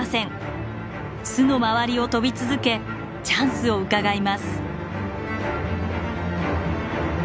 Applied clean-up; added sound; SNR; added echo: none; none; none; none.